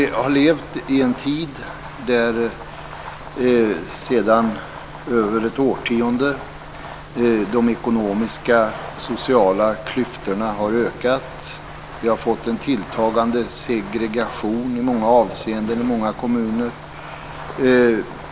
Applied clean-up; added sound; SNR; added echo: none; Fireworks; 16 dB; none.